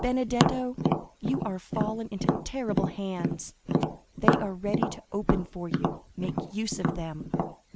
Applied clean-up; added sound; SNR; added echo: none; Tap; -3 dB; none.